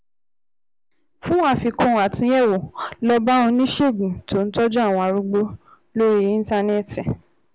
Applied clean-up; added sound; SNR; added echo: none; none; none; none.